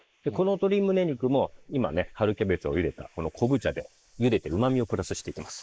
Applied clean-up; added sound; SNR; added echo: neural mask model Resemble Enhance denoiser.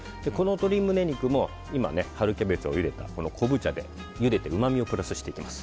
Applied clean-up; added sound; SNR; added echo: none; none; none; none.